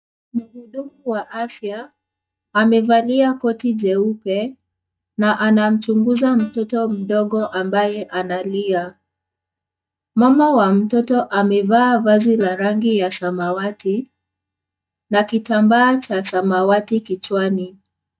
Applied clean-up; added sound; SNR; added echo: neural mask model DeepFilterNet 3.